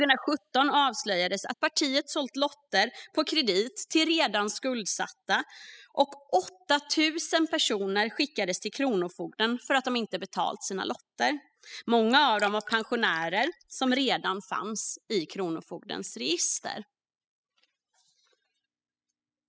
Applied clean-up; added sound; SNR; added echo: classical method spectral subtraction.